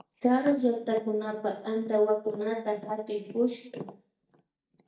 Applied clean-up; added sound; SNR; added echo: neural mask model DeepFilterNet 3.